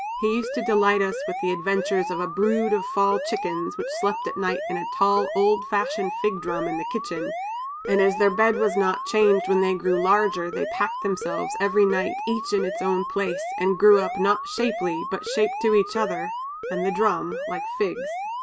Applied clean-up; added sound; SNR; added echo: none; Alarm; 6 dB; none.